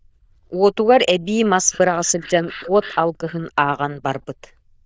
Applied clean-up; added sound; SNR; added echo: neural diffusion model UNIVERSE++.